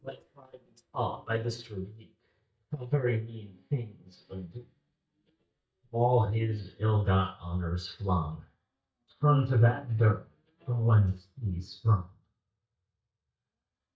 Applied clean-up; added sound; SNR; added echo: neural mask model DeepFilterNet 3.